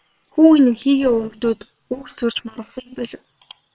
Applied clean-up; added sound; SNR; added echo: neural separator model SepFormer WHAM!.